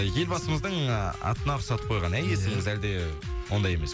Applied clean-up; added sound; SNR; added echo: none; Wind instrument, woodwind instrument; 14 dB; none.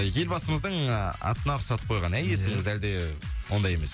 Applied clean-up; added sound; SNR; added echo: none; none; none; none.